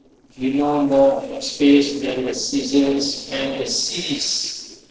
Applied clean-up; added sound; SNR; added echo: neural separator model SepFormer DNS4.